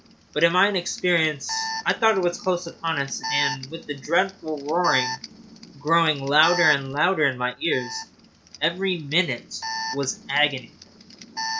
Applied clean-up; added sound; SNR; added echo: none; Alarm; 10 dB; none.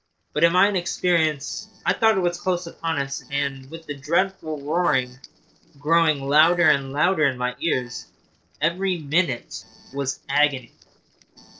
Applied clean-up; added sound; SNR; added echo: neural separator model SepFormer DNS4.